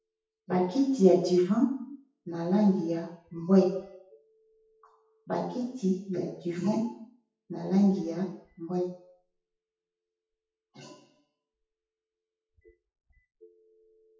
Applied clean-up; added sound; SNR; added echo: classical method WPE with log-MMSE.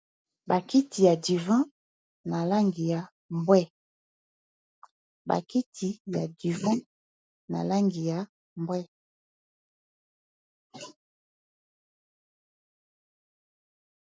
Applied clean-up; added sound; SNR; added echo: none; none; none; none.